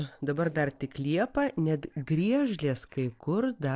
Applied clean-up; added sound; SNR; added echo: neural separator model SepFormer DNS4.